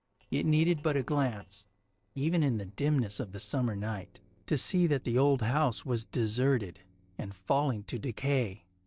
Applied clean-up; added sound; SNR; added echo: neural separator model SepFormer DNS4.